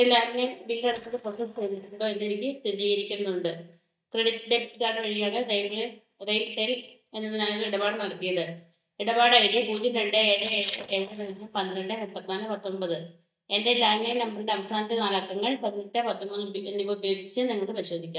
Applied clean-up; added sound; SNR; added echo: neural mask model DeepFilterNet 3.